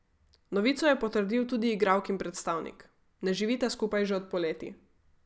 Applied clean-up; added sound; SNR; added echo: none; none; none; none.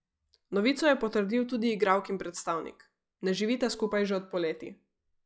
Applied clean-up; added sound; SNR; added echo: classical method log-MMSE.